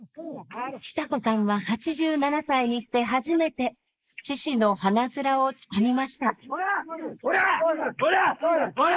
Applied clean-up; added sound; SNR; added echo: neural mask model Resemble Enhance denoiser.